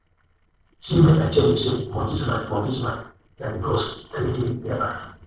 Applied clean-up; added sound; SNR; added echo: neural separator model SepFormer DNS4.